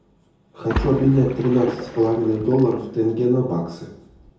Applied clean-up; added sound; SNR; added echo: none; Splash, splatter; 11 dB; reverberation time 0.7 s.